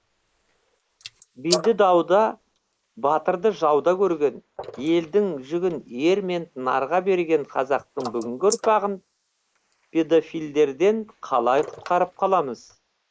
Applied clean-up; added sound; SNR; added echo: neural mask model Resemble Enhance denoiser.